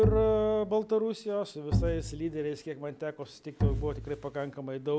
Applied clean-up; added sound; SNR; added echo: none; Bowed string instrument; 3 dB; none.